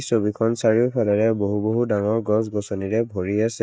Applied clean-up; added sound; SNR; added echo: neural mask model DeepFilterNet 3.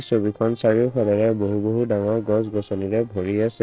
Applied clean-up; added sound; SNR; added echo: neural separator model SepFormer DNS4.